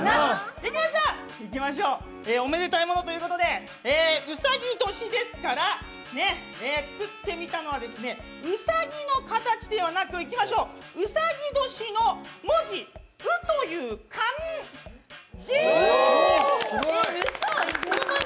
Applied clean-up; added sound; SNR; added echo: none; none; none; none.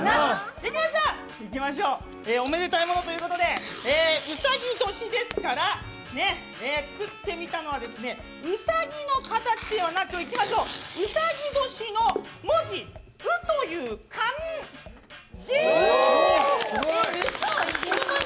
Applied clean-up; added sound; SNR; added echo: none; Tearing; 16 dB; none.